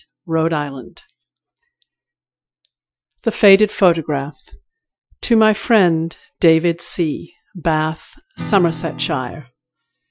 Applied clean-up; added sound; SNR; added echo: classical method Wiener filter.